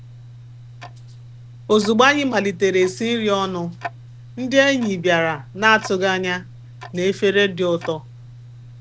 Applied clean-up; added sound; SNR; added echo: none; Tick-tock; 17 dB; none.